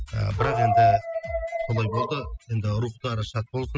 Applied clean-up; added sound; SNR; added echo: classical method spectral subtraction.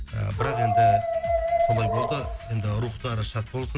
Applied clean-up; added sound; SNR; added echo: none; Dog; -2 dB; none.